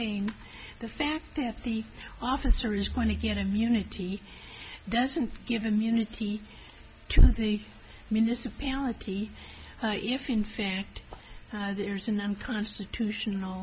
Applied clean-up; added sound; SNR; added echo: none; none; none; none.